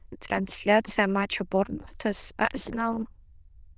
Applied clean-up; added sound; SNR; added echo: neural diffusion model UNIVERSE++.